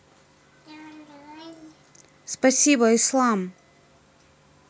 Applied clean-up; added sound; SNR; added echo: none; none; none; none.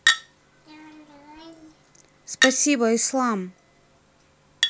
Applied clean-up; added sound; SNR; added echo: none; Chink, clink; 2 dB; none.